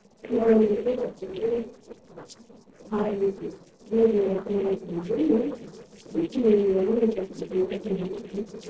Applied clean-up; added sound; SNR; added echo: neural separator model SepFormer DNS4.